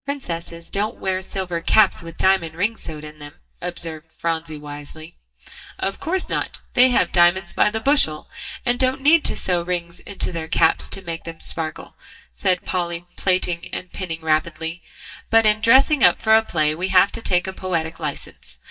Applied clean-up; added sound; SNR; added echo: neural mask model DeepFilterNet 3.